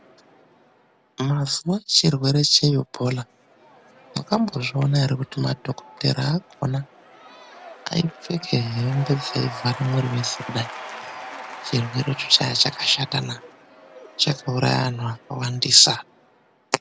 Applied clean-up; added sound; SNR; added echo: none; Applause / Crowd / Cheering; 17 dB; none.